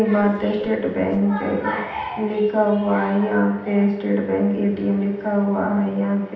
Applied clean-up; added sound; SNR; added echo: none; Whoosh, swoosh, swish; 20 dB; reverberation time 0.8 s.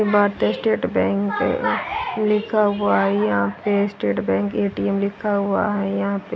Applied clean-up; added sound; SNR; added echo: none; none; none; none.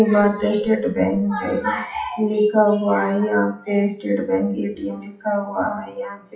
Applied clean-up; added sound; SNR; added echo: classical method WPE with log-MMSE.